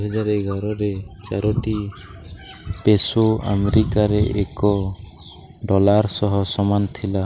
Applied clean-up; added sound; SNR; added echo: none; none; none; none.